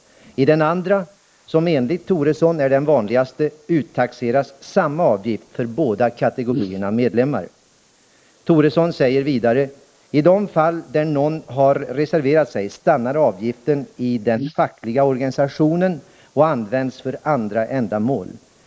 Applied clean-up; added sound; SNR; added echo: neural mask model Resemble Enhance denoiser.